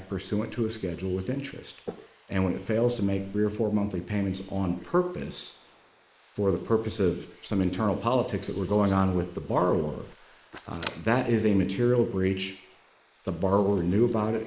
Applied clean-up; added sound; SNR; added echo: neural mask model Resemble Enhance denoiser.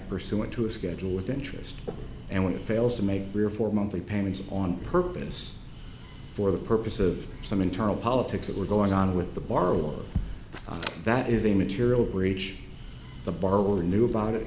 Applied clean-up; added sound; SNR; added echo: none; Breathing; 14 dB; none.